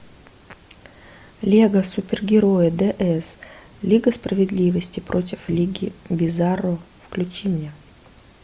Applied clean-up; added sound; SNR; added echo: none; none; none; none.